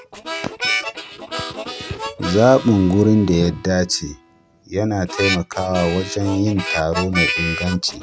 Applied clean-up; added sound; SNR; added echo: none; Harmonica; 8 dB; none.